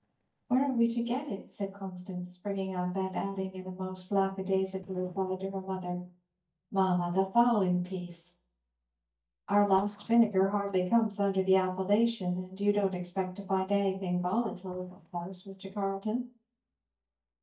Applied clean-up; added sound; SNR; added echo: neural mask model DeepFilterNet 3.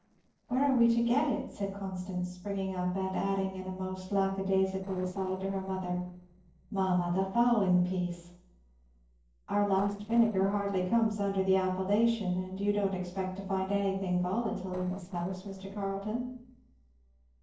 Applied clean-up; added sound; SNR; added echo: neural separator model SepFormer DNS4.